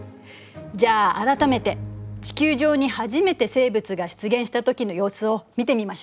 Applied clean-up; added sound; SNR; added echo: none; none; none; none.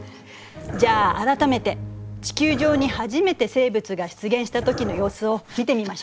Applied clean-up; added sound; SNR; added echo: none; Domestic sounds, home sounds + Dog; 13 dB; none.